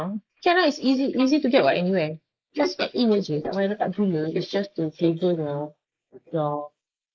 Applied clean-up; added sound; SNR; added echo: neural mask model Resemble Enhance denoiser.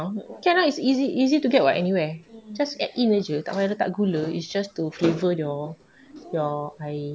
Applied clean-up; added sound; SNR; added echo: none; none; none; none.